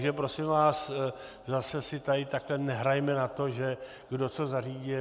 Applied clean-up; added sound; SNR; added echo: none; none; none; none.